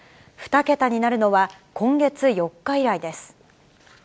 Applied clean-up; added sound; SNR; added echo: none; none; none; none.